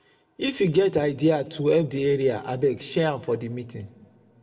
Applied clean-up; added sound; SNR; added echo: none; none; none; reverberation time 0.8 s.